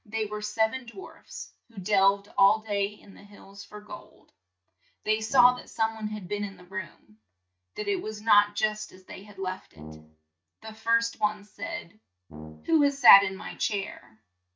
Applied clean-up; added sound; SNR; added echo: neural mask model RNNoise.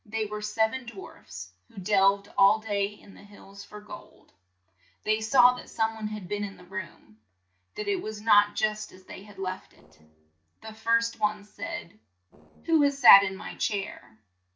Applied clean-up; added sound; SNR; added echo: neural separator model SepFormer DNS4.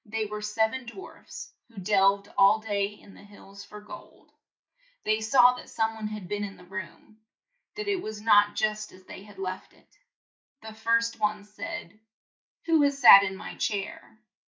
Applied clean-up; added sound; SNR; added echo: neural mask model Resemble Enhance denoiser.